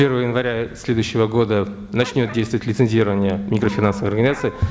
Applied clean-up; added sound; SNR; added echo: none; Meow; 20 dB; none.